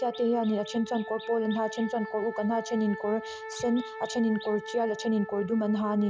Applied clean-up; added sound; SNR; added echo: none; Wind instrument, woodwind instrument; 11 dB; none.